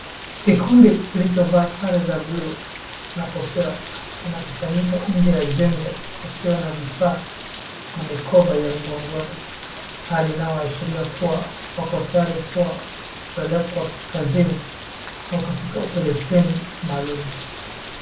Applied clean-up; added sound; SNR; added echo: none; Rain; 10 dB; reverberation time 0.3 s.